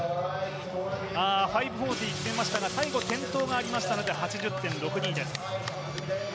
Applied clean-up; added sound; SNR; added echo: none; Wind instrument, woodwind instrument + Shatter; 11 dB; none.